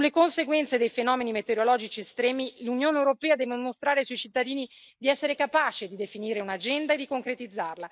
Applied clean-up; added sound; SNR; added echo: neural mask model Resemble Enhance denoiser.